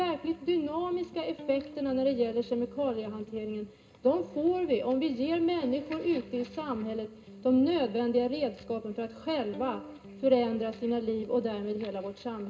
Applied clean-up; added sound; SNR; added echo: none; Electric guitar; 19 dB; reverberation time 0.2 s.